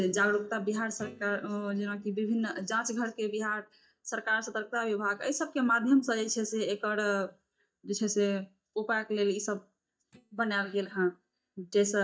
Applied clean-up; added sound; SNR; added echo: neural mask model DeepFilterNet 3.